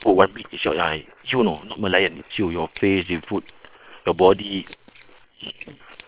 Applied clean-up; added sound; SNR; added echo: neural separator model SepFormer WHAM!.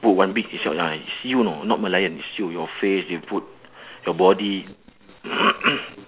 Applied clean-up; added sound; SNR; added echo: none; none; none; none.